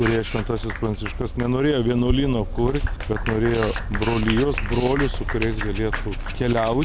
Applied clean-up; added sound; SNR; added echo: none; Camera + Applause / Clapping; 10 dB; none.